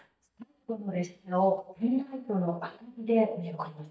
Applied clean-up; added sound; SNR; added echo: neural mask model DeepFilterNet 3.